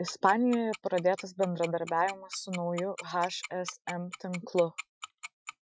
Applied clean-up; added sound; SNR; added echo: classical method Wiener filter.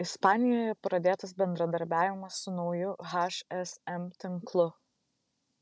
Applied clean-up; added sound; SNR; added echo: none; none; none; none.